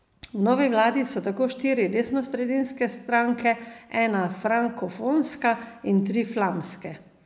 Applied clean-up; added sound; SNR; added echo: none; none; none; none.